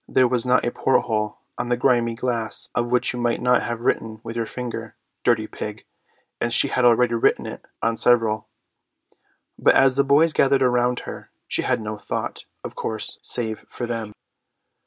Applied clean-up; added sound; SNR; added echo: none; none; none; none.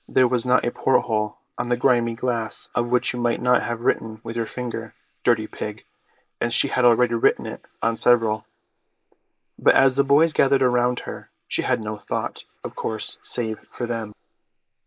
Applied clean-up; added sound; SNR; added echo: neural mask model Resemble Enhance denoiser.